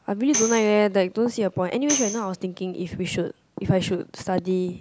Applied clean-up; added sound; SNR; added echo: none; Tambourine; 8 dB; none.